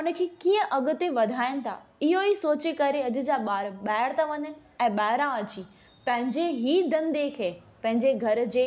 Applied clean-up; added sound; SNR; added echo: none; none; none; none.